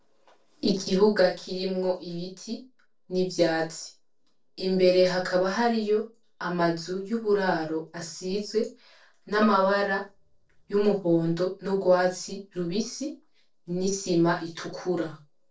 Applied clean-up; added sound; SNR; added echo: neural separator model SepFormer DNS4.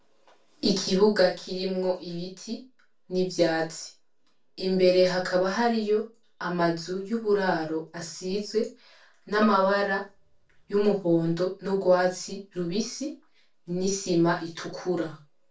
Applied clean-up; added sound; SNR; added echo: none; Bowed string instrument; 13 dB; reverberation time 0.2 s.